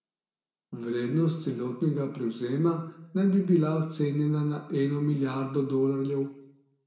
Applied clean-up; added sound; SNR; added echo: none; none; none; reverberation time 0.7 s.